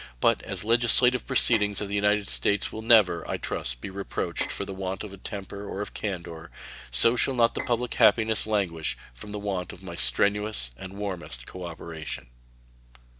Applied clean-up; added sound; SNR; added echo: none; Bowed string instrument; 15 dB; none.